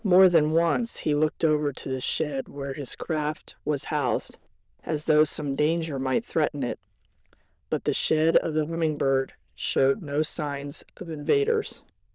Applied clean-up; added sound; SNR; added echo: neural diffusion model UNIVERSE++.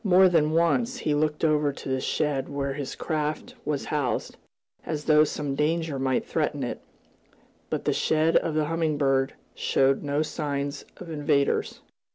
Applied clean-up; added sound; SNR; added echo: none; none; none; none.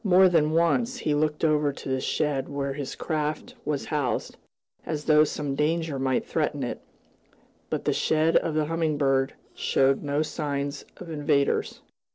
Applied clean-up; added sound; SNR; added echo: neural separator model SepFormer DNS4.